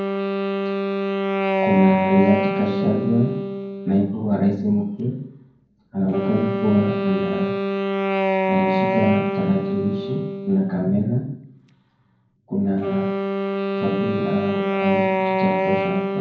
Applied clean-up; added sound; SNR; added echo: none; Wind instrument, woodwind instrument; 1 dB; reverberation time 0.9 s.